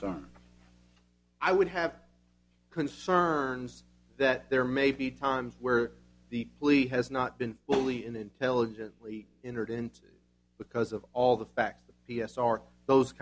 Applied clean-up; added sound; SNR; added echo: none; none; none; none.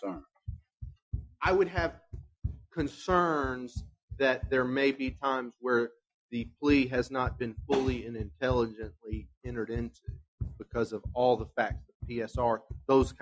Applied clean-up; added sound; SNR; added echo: classical method Wiener filter.